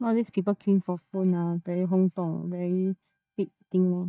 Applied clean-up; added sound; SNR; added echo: neural mask model DeepFilterNet 3.